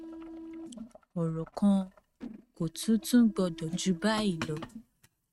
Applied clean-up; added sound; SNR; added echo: neural mask model RNNoise.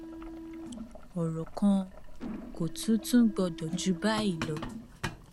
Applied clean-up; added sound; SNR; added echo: none; Boiling + Mechanisms; 10 dB; none.